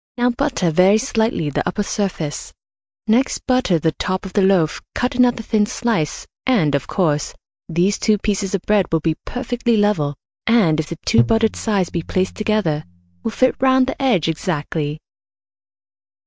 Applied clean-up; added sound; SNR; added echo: neural mask model DeepFilterNet 3.